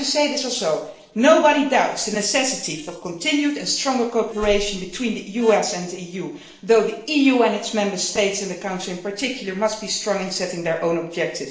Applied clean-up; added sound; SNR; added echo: neural separator model SepFormer DNS4.